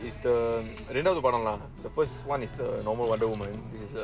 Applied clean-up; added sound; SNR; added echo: none; Guitar + Splash, splatter; 14 dB; none.